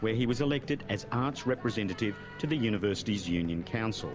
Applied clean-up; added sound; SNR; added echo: none; Microwave oven; 16 dB; none.